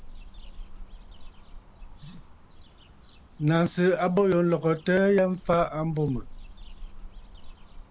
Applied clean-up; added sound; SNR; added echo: none; Cricket / Bird; 15 dB; none.